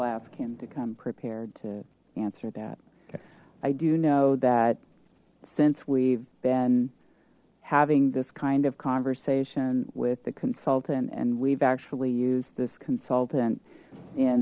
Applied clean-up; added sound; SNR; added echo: none; none; none; none.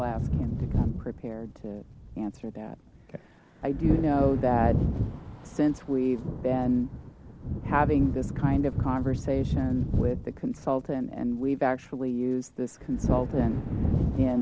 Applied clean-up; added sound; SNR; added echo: none; Thunder / Wind; 2 dB; none.